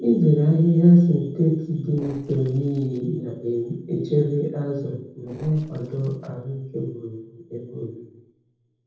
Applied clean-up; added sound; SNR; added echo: neural separator model SepFormer DNS4.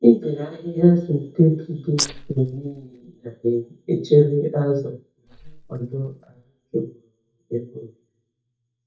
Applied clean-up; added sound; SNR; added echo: neural mask model DeepFilterNet 3.